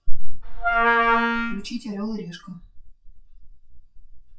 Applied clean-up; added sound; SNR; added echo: classical method WPE with log-MMSE.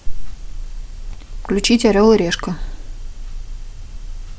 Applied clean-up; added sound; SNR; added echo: none; none; none; none.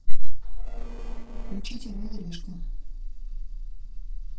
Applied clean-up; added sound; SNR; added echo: neural separator model SepFormer DNS4.